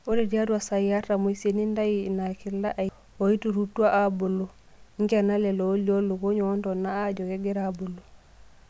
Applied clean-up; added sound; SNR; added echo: none; none; none; none.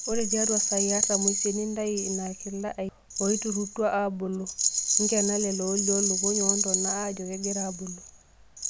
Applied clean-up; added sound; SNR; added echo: none; Rattle; -2 dB; none.